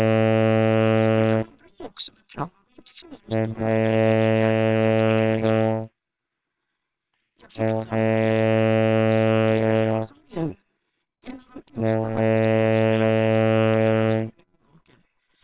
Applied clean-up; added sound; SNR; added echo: neural separator model SepFormer WHAMR!.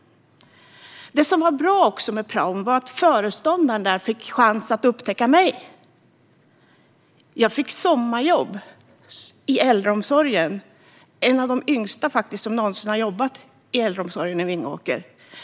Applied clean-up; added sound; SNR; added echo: none; none; none; none.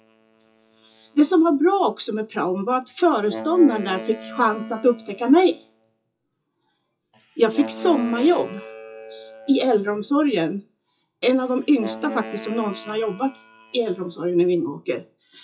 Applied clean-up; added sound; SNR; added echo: classical method WPE with log-MMSE.